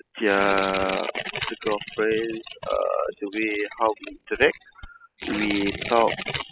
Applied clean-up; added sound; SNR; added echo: classical method spectral subtraction.